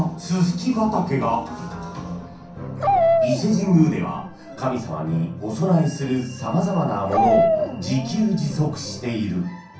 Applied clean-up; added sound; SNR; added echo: none; Dog; 1 dB; reverberation time 0.6 s.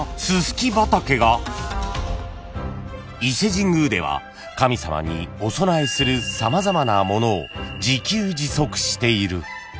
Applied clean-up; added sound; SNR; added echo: none; none; none; none.